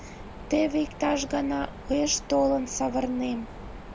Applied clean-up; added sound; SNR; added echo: none; Mechanisms; 13 dB; none.